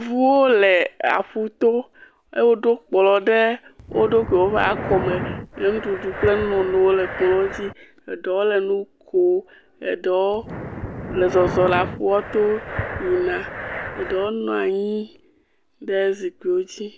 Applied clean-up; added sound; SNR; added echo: none; Breathing; 9 dB; none.